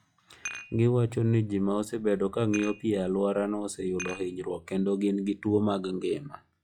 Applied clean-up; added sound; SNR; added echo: classical method log-MMSE.